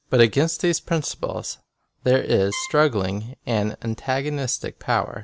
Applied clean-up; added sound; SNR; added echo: none; Trumpet; 15 dB; none.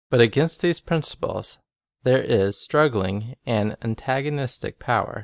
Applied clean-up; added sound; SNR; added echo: neural mask model DeepFilterNet 3.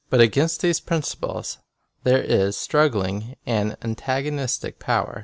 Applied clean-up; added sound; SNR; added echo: none; none; none; none.